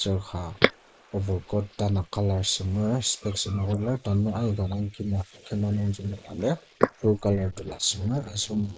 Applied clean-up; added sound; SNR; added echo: neural mask model Resemble Enhance denoiser.